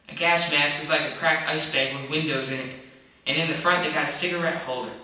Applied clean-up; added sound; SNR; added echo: none; none; none; reverberation time 0.9 s.